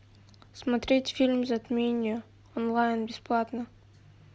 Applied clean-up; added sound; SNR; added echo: none; none; none; none.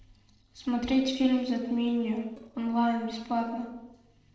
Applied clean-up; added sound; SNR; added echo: neural separator model SepFormer DNS4.